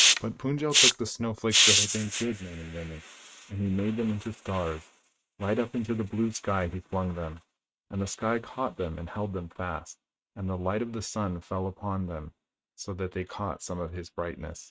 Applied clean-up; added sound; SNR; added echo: neural mask model RNNoise.